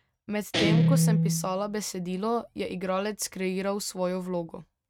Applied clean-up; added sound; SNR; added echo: neural mask model RNNoise.